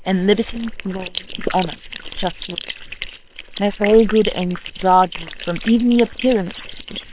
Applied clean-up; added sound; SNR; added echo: neural separator model SepFormer WHAM!.